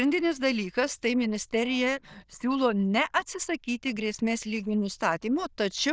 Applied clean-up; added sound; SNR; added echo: neural diffusion model UNIVERSE++.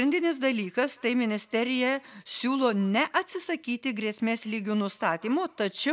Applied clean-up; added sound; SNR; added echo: none; none; none; none.